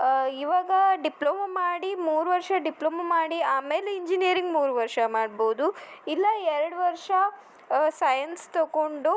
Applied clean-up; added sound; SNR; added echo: none; none; none; none.